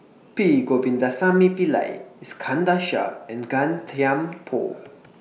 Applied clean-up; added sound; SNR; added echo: none; none; none; none.